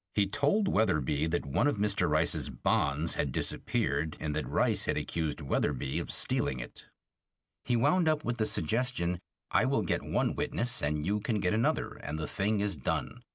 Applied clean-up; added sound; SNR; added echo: none; none; none; none.